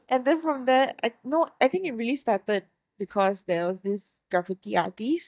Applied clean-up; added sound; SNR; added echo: neural mask model DeepFilterNet 3.